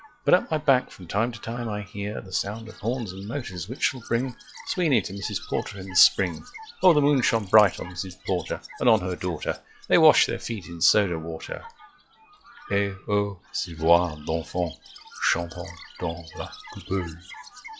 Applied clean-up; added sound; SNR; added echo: classical method log-MMSE.